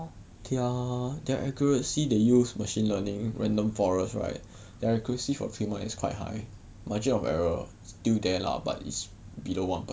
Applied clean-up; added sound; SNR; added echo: none; none; none; none.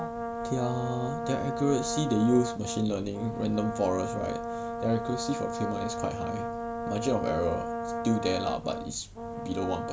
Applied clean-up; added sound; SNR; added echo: none; Brass instrument; 4 dB; none.